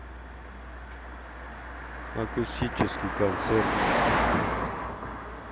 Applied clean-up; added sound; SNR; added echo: none; Car passing by; -3 dB; none.